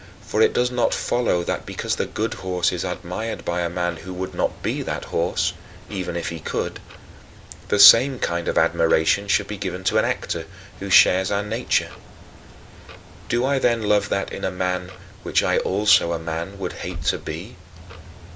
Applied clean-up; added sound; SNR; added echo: none; Clock + Engine; 18 dB; none.